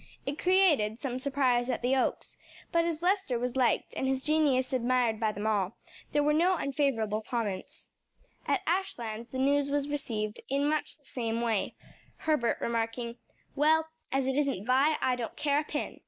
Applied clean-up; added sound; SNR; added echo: neural mask model Resemble Enhance denoiser.